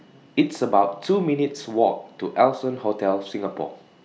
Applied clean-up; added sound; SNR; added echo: none; none; none; none.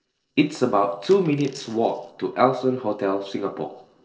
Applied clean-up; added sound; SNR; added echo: neural separator model SepFormer DNS4.